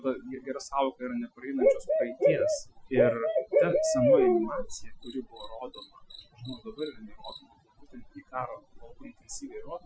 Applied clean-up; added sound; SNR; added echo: classical method Wiener filter.